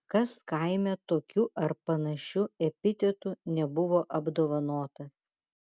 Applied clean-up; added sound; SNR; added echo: none; none; none; none.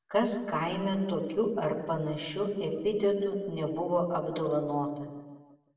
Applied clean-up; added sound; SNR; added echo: none; none; none; reverberation time 1.2 s.